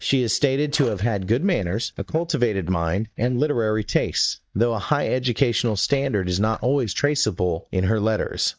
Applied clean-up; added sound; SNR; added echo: neural mask model DeepFilterNet 3.